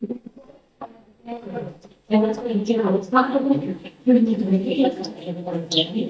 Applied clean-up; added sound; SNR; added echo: neural mask model DeepFilterNet 3.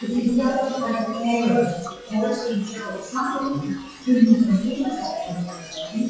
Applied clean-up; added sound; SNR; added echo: classical method WPE with log-MMSE.